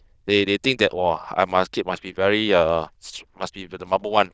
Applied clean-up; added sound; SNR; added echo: neural diffusion model UNIVERSE++.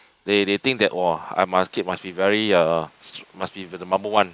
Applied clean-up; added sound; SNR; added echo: neural mask model Resemble Enhance denoiser.